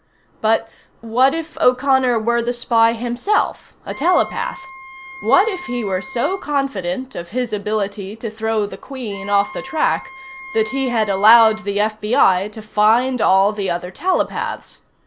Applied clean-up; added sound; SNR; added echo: none; Wind instrument, woodwind instrument; 16 dB; none.